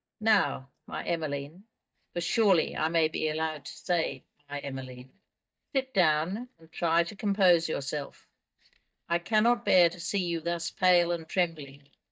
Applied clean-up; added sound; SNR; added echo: neural mask model DeepFilterNet 3.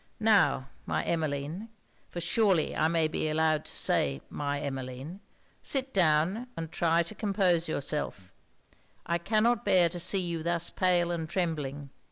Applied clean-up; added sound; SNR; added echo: none; none; none; none.